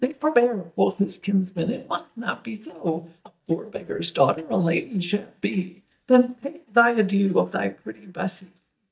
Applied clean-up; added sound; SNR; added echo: neural mask model DeepFilterNet 3.